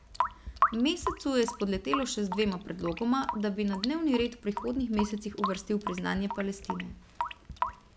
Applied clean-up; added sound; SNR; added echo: none; Drip / Sink (filling or washing) / Water tap, faucet; 5 dB; none.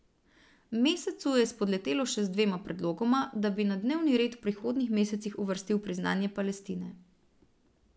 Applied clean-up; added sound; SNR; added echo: none; none; none; none.